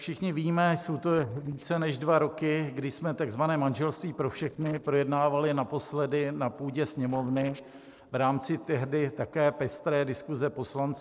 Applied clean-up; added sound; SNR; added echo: neural separator model SepFormer DNS4.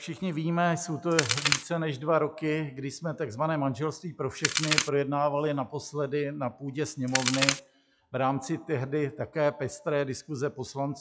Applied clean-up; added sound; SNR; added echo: classical method log-MMSE.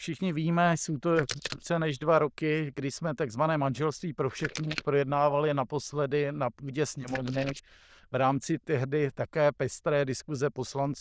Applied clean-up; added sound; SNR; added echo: neural diffusion model UNIVERSE++.